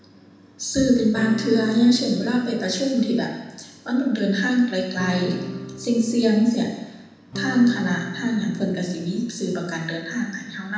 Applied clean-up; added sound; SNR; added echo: none; Acoustic guitar / Strum; 12 dB; reverberation time 1.0 s.